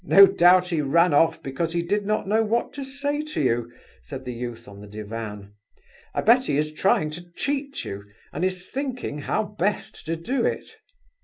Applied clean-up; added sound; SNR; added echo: none; none; none; none.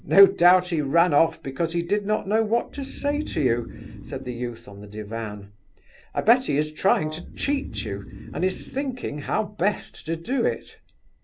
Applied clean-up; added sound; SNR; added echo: none; Breathing + Brass instrument; 16 dB; none.